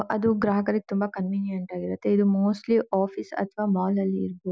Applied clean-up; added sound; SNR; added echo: none; none; none; none.